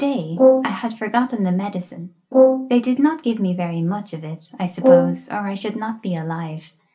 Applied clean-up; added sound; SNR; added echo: none; Brass instrument; -3 dB; reverberation time 0.2 s.